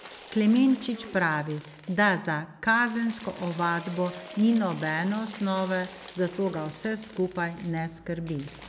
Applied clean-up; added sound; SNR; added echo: none; Applause / Crowd / Cheering; 19 dB; none.